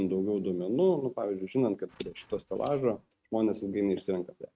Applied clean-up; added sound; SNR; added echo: neural mask model RNNoise.